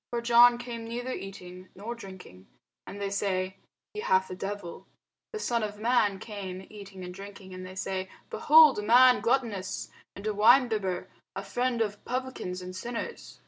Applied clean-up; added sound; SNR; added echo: none; none; none; none.